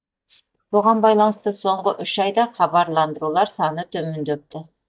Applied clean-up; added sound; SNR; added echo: neural mask model DeepFilterNet 3.